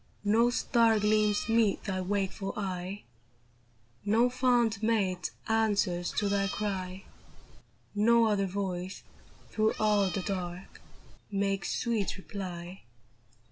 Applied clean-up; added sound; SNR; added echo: none; Meow; 12 dB; none.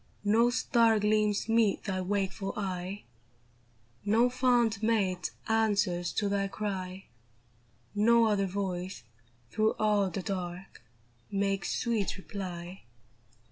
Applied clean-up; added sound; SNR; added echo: none; none; none; none.